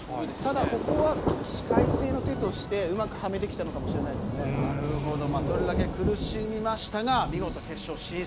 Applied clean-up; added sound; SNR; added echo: none; Thunder; 0 dB; none.